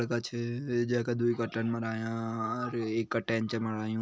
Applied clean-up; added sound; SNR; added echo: none; none; none; none.